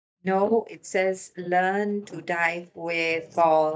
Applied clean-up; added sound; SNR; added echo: neural mask model DeepFilterNet 3.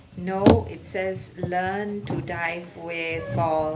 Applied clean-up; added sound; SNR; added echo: none; Bicycle; 0 dB; reverberation time 0.3 s.